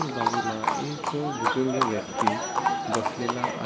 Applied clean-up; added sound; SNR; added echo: none; Livestock, farm animals, working animals; -3 dB; none.